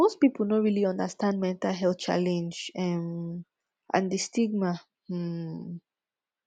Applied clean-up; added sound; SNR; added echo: none; none; none; none.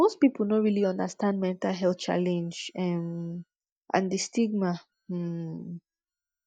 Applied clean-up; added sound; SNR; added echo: neural mask model DeepFilterNet 3.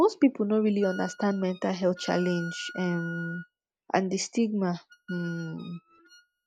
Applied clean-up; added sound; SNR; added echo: neural mask model RNNoise.